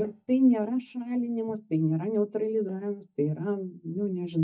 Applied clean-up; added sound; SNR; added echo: neural mask model DeepFilterNet 3.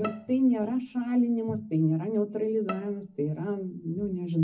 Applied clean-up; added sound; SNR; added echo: none; Bowed string instrument; 17 dB; reverberation time 0.4 s.